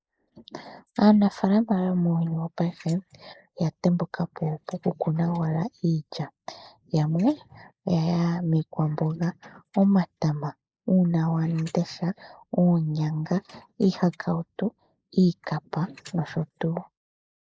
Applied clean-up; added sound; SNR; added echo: neural mask model Resemble Enhance denoiser.